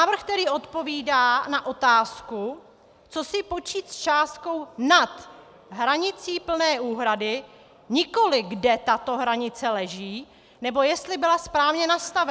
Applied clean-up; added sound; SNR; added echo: none; none; none; none.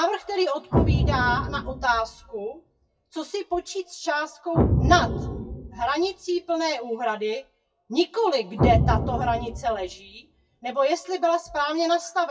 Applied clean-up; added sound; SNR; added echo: classical method WPE with log-MMSE.